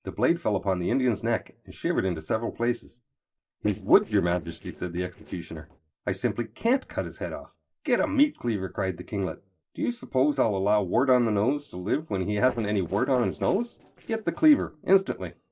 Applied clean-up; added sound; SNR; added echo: neural separator model SepFormer DNS4.